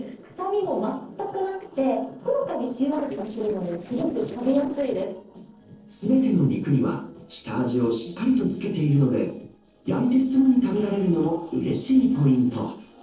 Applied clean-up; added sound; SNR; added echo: neural separator model SepFormer DNS4.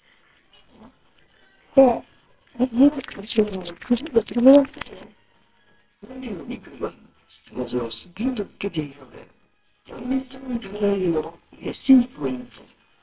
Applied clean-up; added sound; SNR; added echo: neural separator model SepFormer WHAMR!.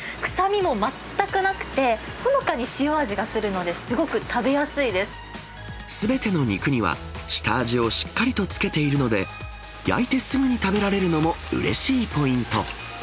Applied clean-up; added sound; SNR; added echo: none; none; none; none.